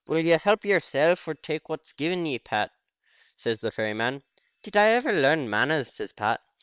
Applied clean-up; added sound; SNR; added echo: neural separator model SepFormer WHAM!.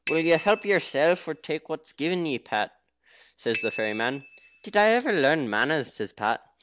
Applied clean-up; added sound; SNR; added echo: none; Bicycle bell; 15 dB; none.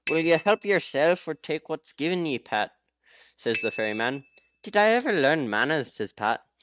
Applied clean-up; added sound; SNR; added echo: neural mask model RNNoise.